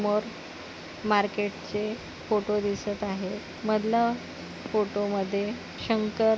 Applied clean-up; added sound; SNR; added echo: none; none; none; none.